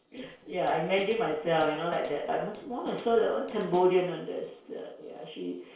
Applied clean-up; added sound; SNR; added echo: neural separator model SepFormer DNS4.